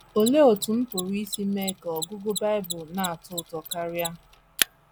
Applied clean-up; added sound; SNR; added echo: none; Mechanisms; 9 dB; none.